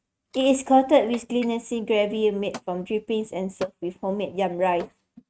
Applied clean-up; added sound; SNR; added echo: neural mask model RNNoise.